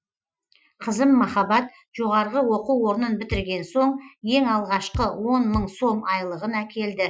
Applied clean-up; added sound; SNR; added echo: classical method Wiener filter.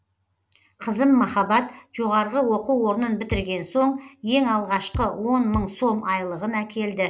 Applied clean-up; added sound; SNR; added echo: none; Bass drum; 9 dB; none.